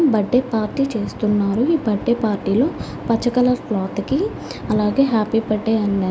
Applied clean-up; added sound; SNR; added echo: none; none; none; none.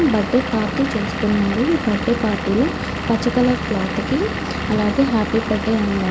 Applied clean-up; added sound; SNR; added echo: none; Engine / Vehicle; 5 dB; none.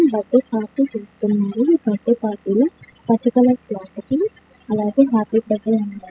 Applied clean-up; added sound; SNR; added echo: classical method spectral subtraction.